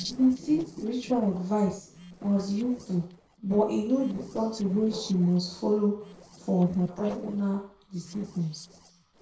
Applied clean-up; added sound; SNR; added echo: neural separator model SepFormer DNS4.